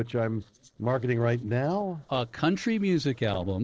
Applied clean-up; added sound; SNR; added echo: neural separator model SepFormer DNS4.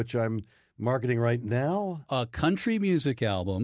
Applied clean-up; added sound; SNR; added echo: none; none; none; none.